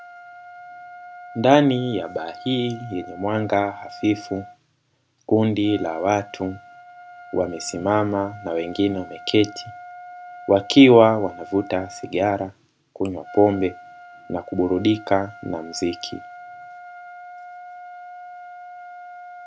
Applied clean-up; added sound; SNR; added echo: none; Trumpet; 18 dB; none.